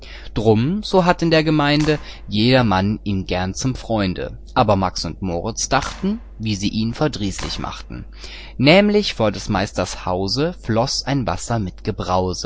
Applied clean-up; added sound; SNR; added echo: none; Clapping; 18 dB; none.